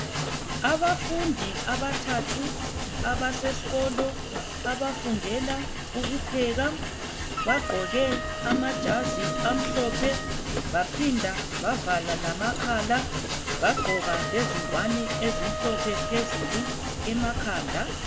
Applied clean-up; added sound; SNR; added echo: none; Train + Wind instrument, woodwind instrument; 1 dB; none.